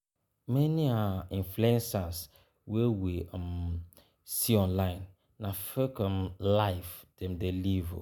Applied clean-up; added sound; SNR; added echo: none; none; none; none.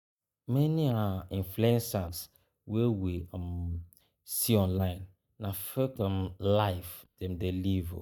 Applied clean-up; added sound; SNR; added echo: neural mask model DeepFilterNet 3.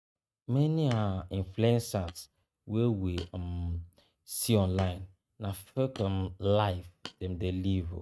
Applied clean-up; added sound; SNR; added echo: neural mask model RNNoise.